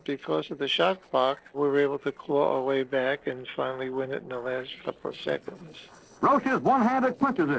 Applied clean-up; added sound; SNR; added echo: neural separator model SepFormer DNS4.